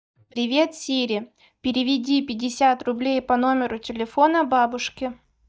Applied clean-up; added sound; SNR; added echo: neural mask model DeepFilterNet 3.